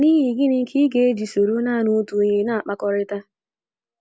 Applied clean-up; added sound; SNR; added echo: none; none; none; none.